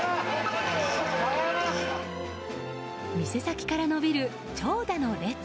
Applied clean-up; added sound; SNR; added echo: none; none; none; none.